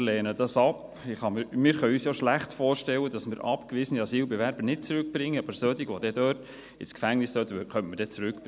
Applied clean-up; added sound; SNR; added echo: none; none; none; none.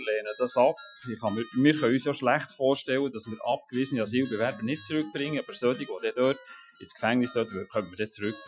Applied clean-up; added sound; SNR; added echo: classical method Wiener filter.